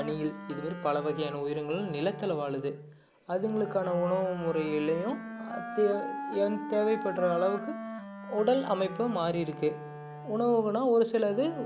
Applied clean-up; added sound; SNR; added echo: none; Wind instrument, woodwind instrument; 11 dB; none.